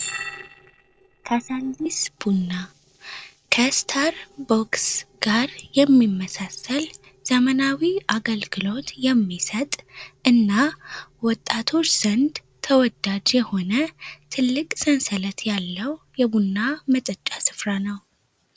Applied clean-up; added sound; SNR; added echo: neural separator model SepFormer DNS4.